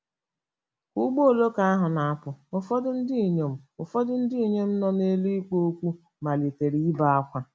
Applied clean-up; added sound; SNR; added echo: none; none; none; none.